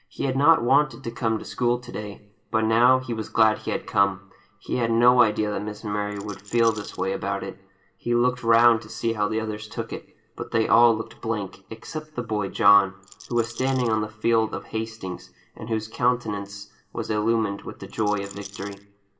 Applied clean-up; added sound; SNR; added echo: none; Rattle; 19 dB; reverberation time 0.5 s.